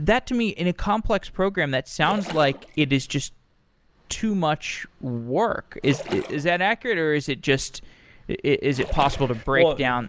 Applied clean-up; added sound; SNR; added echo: none; Splash, splatter; 13 dB; none.